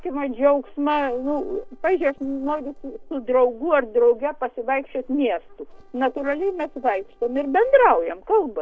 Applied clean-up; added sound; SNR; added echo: neural separator model SepFormer DNS4.